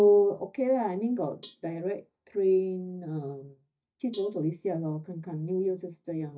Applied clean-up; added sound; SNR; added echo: neural mask model DeepFilterNet 3.